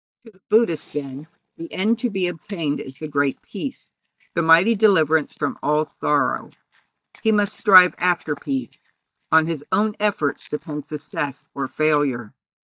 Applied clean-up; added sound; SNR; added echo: neural mask model DeepFilterNet 3.